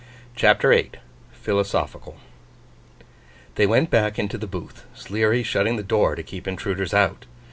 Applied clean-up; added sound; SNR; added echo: none; none; none; none.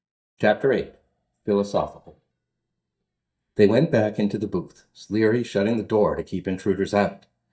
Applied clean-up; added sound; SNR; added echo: neural mask model DeepFilterNet 3.